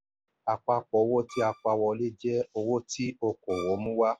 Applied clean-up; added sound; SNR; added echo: none; Bowed string instrument; 17 dB; none.